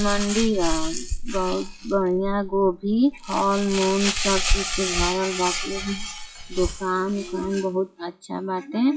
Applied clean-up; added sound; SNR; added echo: classical method WPE with log-MMSE.